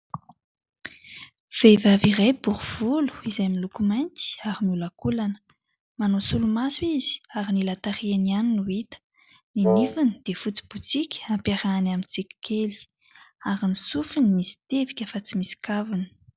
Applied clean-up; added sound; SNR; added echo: none; Wind instrument, woodwind instrument; 1 dB; none.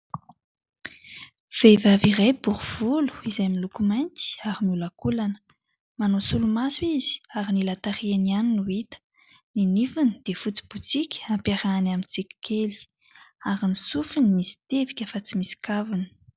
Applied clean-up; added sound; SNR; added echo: none; none; none; none.